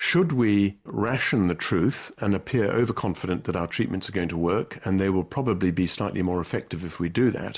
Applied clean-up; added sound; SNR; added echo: none; none; none; none.